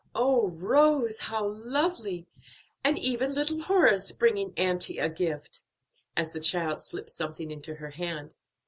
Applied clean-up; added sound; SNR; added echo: none; none; none; none.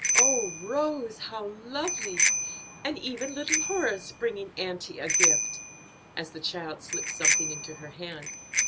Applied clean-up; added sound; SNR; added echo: none; Bicycle bell; -4 dB; none.